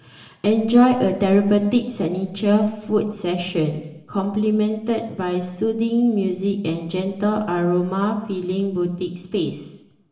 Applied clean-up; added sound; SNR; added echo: none; none; none; reverberation time 0.9 s.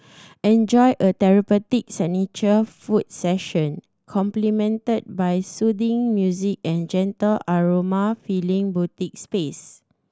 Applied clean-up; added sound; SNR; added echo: none; none; none; none.